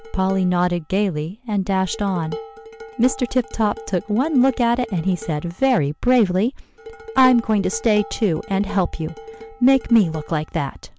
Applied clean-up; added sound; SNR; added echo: none; Dishes, pots, and pans; 18 dB; none.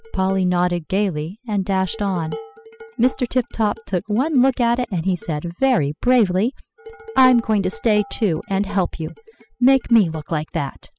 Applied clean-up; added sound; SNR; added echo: classical method spectral subtraction.